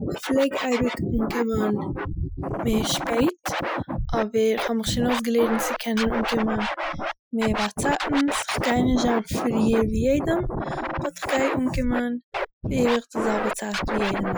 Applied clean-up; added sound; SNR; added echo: classical method Wiener filter.